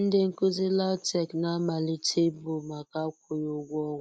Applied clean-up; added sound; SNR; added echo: none; none; none; none.